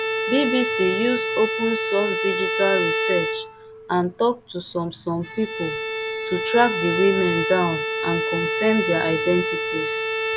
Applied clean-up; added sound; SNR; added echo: none; Bowed string instrument; 2 dB; none.